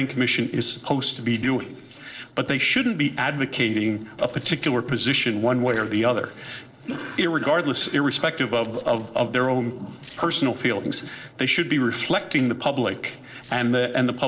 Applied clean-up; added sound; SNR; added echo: neural separator model SepFormer DNS4.